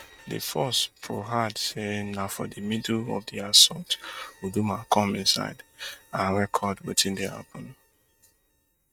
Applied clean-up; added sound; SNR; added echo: neural mask model RNNoise.